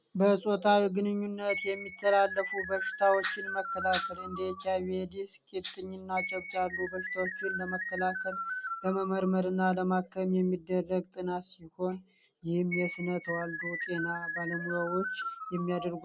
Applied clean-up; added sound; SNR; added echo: none; Keyboard (musical); 6 dB; none.